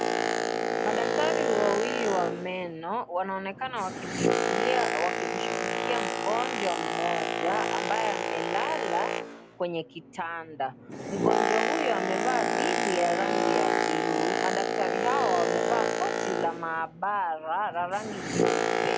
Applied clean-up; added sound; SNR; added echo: none; Boat, Water vehicle; -3 dB; none.